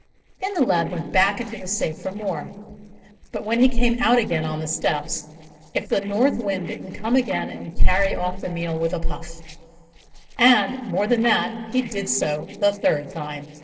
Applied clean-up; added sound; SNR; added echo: neural separator model SepFormer DNS4.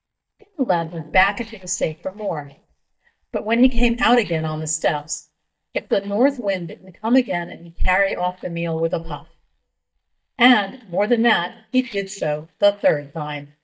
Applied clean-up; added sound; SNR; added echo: neural mask model DeepFilterNet 3.